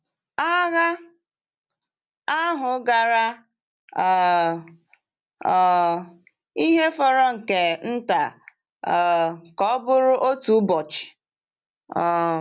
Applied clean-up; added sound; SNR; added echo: none; none; none; none.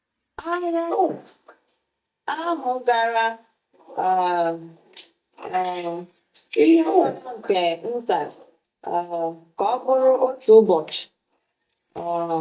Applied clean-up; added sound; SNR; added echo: neural mask model DeepFilterNet 3.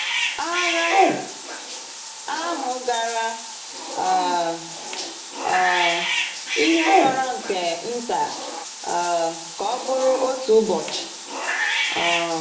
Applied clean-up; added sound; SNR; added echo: none; Bathtub (filling or washing) / Cat; 1 dB; reverberation time 0.6 s.